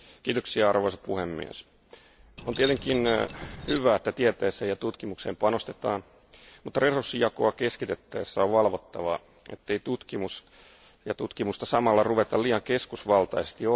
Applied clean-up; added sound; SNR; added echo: none; Keys jangling; 11 dB; none.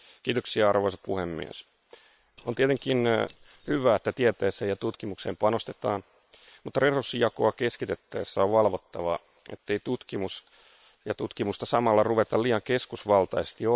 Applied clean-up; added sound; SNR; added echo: neural separator model SepFormer WHAM!.